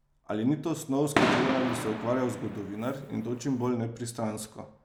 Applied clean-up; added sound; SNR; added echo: none; Fireworks; 1 dB; none.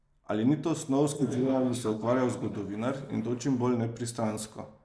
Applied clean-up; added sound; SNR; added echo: neural mask model Resemble Enhance denoiser.